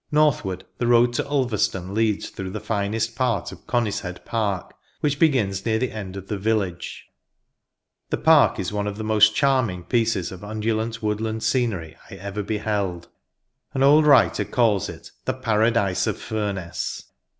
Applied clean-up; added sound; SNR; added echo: none; none; none; none.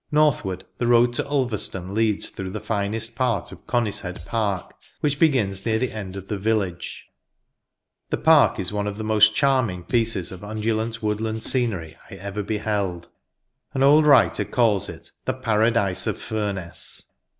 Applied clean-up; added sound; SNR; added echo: none; Drum kit; 20 dB; none.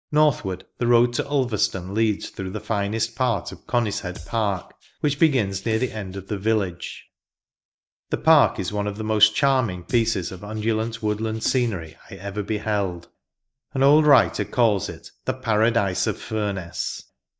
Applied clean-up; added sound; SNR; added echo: neural mask model DeepFilterNet 3.